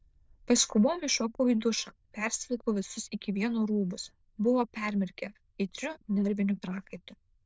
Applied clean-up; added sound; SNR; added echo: neural diffusion model UNIVERSE++.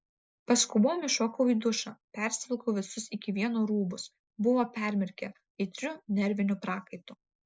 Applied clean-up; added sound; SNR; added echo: neural mask model Resemble Enhance denoiser.